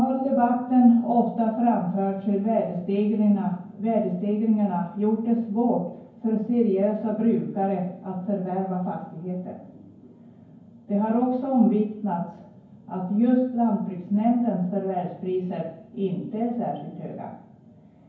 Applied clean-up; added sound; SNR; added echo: none; none; none; reverberation time 0.9 s.